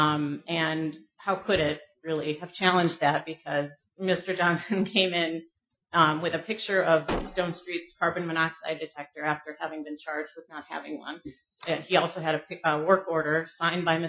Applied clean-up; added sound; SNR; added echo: classical method Wiener filter.